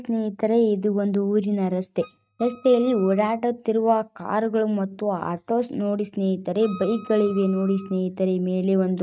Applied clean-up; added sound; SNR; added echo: neural mask model RNNoise.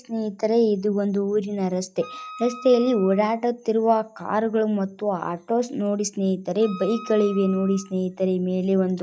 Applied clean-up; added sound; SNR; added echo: classical method log-MMSE.